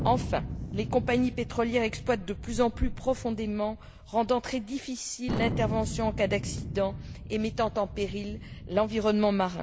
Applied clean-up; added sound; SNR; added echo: none; Thunder; 8 dB; none.